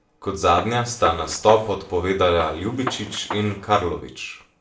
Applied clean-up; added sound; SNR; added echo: none; Gunshot, gunfire; 12 dB; reverberation time 0.3 s.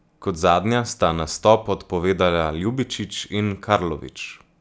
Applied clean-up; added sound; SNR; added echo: none; none; none; none.